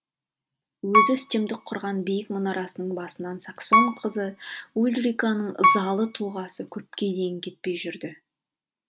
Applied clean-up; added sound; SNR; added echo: none; Piano; -2 dB; none.